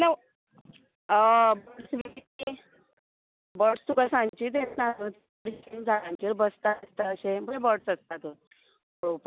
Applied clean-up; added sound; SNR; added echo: none; none; none; none.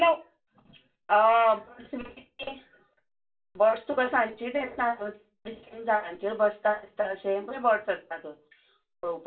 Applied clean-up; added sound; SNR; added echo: none; none; none; reverberation time 0.2 s.